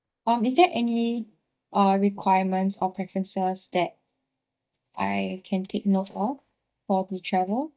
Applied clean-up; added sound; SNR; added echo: neural mask model DeepFilterNet 3.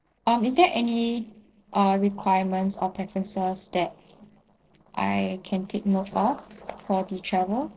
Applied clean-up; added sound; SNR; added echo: neural separator model SepFormer DNS4.